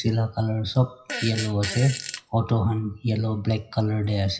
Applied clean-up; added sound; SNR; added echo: classical method WPE with log-MMSE.